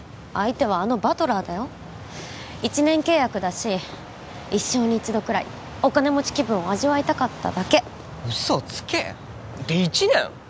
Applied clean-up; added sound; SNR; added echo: none; none; none; none.